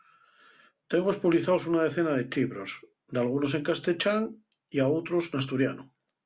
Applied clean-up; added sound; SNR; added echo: none; none; none; none.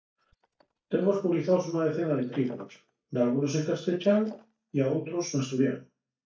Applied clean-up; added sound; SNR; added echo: neural mask model DeepFilterNet 3.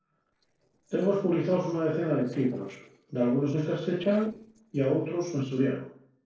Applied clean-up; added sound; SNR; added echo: neural separator model SepFormer DNS4.